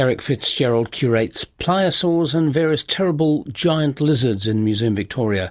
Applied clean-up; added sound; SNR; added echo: none; none; none; none.